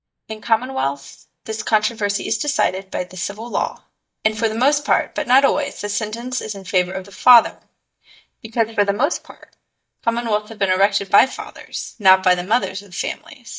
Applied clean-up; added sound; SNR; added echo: neural mask model DeepFilterNet 3.